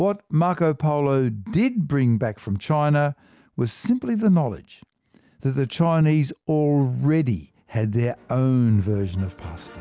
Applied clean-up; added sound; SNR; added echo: none; none; none; none.